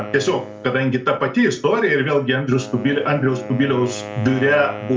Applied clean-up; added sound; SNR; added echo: none; Wind instrument, woodwind instrument; 15 dB; reverberation time 0.7 s.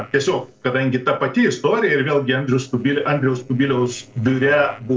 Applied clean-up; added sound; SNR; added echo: neural separator model SepFormer DNS4.